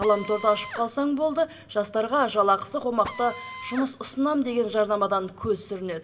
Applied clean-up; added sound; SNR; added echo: none; Drill; 16 dB; reverberation time 0.6 s.